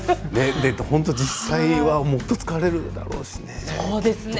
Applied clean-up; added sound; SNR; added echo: none; none; none; none.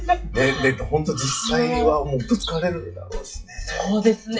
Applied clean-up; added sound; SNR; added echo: classical method WPE with log-MMSE.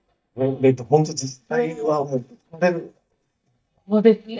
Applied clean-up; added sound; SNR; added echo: neural mask model DeepFilterNet 3.